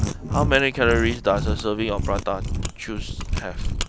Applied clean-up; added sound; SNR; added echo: none; Mechanisms; 1 dB; none.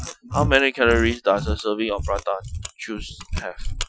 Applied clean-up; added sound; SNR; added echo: classical method Wiener filter.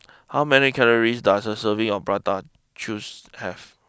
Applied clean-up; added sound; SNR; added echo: none; none; none; none.